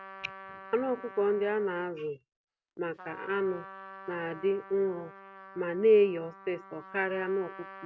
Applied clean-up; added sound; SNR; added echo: none; Trumpet; 17 dB; none.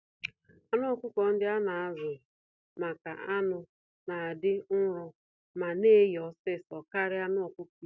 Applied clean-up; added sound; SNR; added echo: none; none; none; none.